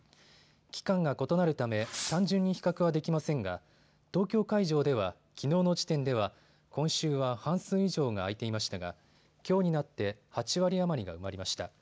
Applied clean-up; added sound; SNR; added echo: none; Fireworks; 13 dB; none.